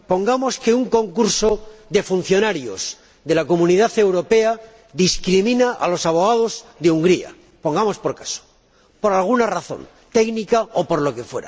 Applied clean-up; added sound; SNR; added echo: none; none; none; none.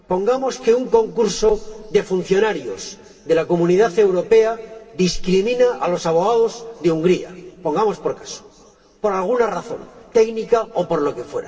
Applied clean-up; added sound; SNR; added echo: none; none; none; reverberation time 2.3 s.